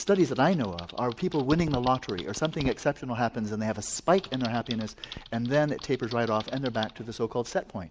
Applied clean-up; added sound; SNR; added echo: none; Typing; 18 dB; none.